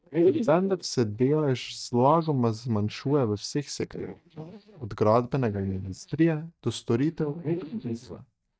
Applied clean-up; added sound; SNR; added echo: neural mask model DeepFilterNet 3.